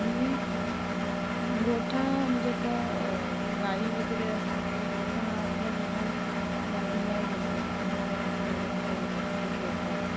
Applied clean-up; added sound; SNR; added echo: none; Engine; -4 dB; none.